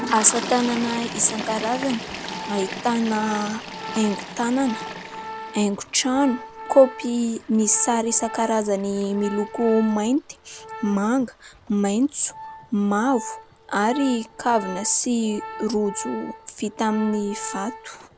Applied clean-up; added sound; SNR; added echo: none; Toilet flush + Organ; 12 dB; none.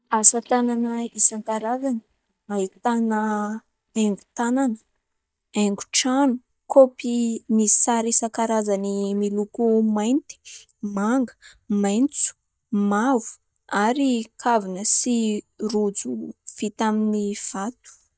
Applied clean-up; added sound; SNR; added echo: neural mask model DeepFilterNet 3.